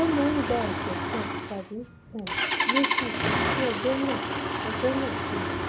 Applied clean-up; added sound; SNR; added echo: none; Engine starting; -2 dB; none.